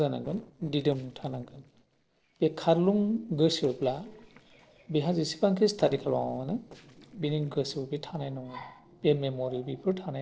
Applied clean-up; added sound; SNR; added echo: neural separator model SepFormer DNS4.